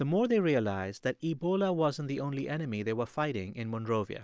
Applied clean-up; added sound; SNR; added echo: none; none; none; none.